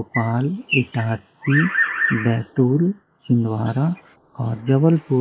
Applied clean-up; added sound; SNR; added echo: neural mask model Resemble Enhance denoiser.